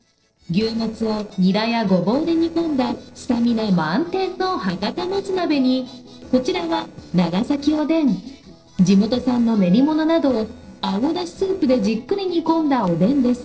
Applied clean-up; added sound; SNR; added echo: neural separator model SepFormer DNS4.